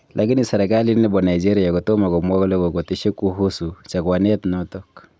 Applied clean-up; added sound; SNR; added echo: none; none; none; none.